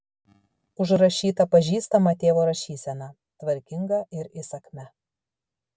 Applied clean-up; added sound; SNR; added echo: none; none; none; none.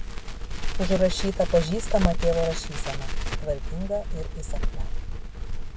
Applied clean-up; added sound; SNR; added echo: none; Crackle; -2 dB; none.